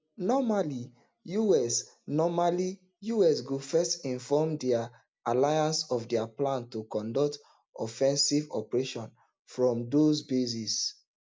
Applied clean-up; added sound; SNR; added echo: none; none; none; none.